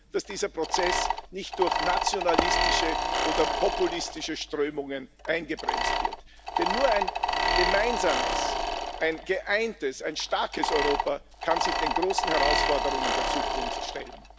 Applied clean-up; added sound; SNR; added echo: none; Tap / Hammer + Mechanisms; -2 dB; none.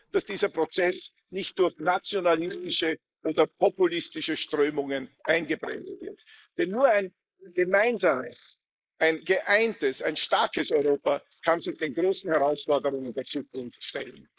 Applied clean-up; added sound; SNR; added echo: neural mask model Resemble Enhance denoiser.